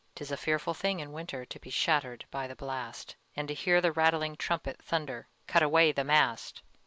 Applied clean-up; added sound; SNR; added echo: none; none; none; none.